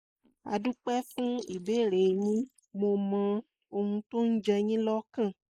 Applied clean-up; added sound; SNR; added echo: neural mask model Resemble Enhance denoiser.